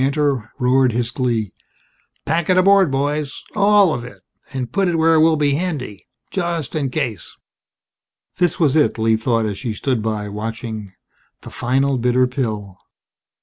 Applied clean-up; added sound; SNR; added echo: none; none; none; none.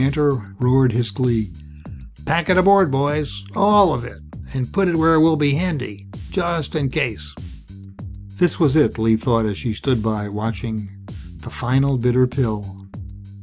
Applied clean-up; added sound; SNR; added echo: none; Bass guitar; 14 dB; none.